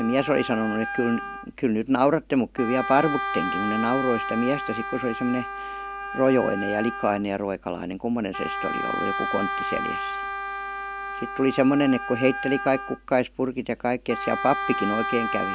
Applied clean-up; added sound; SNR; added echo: none; Wind instrument, woodwind instrument; 6 dB; none.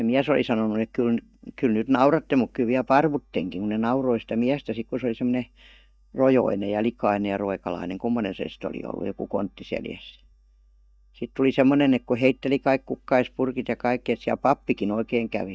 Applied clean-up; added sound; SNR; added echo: neural mask model DeepFilterNet 3.